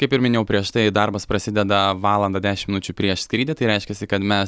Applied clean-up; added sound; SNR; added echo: none; none; none; none.